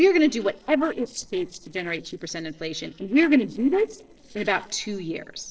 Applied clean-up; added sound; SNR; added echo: neural separator model SepFormer DNS4.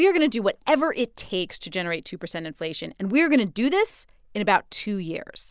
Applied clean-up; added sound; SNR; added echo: none; none; none; none.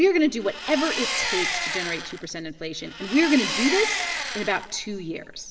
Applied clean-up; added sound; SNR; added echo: none; Engine; 4 dB; reverberation time 1.3 s.